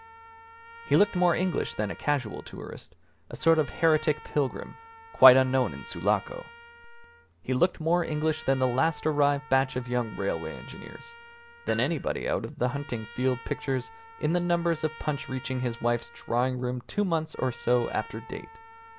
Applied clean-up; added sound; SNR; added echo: none; Hammer + Trumpet; 19 dB; none.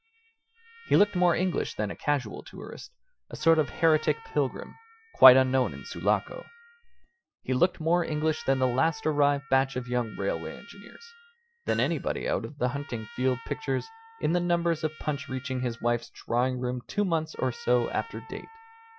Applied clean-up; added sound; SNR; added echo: classical method Wiener filter.